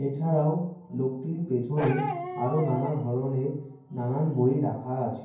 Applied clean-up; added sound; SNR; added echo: none; Bark; 7 dB; reverberation time 0.9 s.